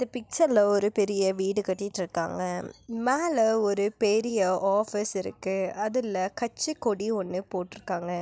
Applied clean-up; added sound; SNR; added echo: none; none; none; none.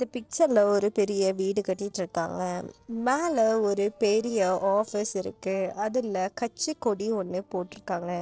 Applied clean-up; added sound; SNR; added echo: neural separator model SepFormer DNS4.